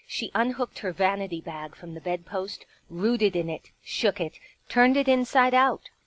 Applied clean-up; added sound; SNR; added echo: none; none; none; none.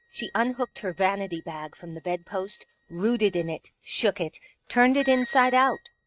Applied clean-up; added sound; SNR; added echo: neural mask model RNNoise.